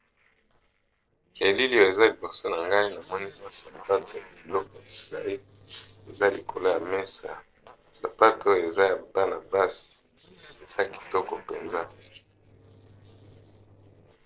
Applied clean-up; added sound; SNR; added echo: neural separator model SepFormer DNS4.